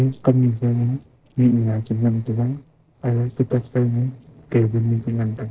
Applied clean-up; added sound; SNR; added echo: neural separator model SepFormer DNS4.